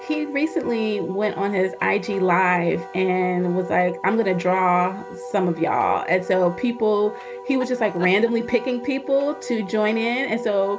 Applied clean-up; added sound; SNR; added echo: none; Wind instrument, woodwind instrument; 12 dB; none.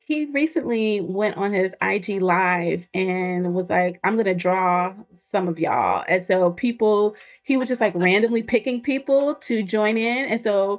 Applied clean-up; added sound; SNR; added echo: neural mask model DeepFilterNet 3.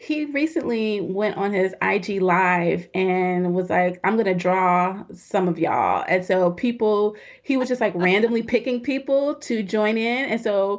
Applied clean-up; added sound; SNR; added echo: none; none; none; none.